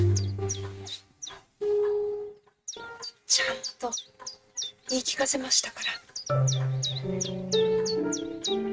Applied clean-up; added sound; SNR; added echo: neural mask model RNNoise.